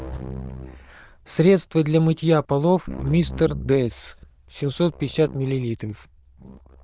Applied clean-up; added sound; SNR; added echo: neural diffusion model UNIVERSE++.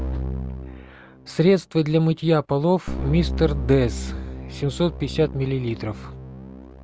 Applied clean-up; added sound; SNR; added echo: none; Keyboard (musical); 8 dB; none.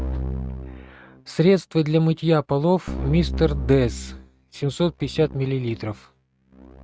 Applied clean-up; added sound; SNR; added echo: neural mask model RNNoise.